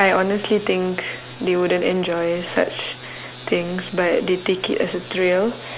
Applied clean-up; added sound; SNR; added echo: none; none; none; none.